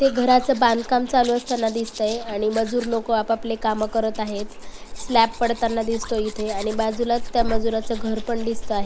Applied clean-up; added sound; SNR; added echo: none; Domestic sounds, home sounds; 7 dB; none.